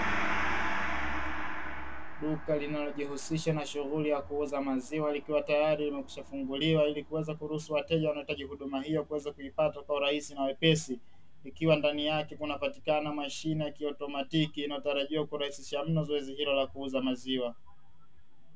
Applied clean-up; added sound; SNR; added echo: none; Gong; 6 dB; none.